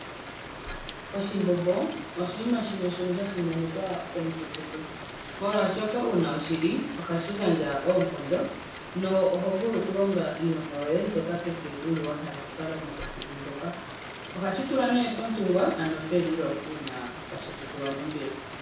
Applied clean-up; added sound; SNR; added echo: none; Rain; 10 dB; reverberation time 0.7 s.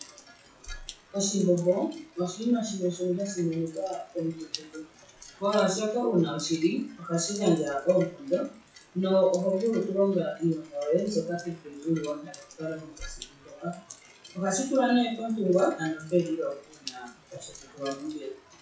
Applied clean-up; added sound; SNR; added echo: classical method WPE with log-MMSE.